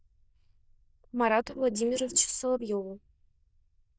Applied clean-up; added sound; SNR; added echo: neural diffusion model UNIVERSE++.